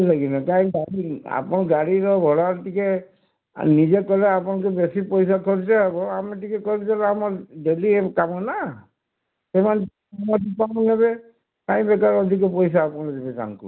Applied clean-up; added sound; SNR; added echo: none; none; none; none.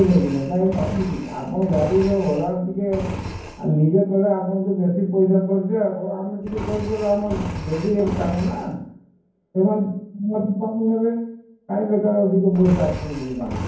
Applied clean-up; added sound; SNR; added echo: none; Engine; 12 dB; reverberation time 0.9 s.